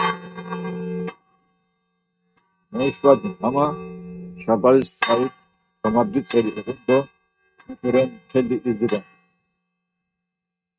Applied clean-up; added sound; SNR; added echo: neural mask model RNNoise.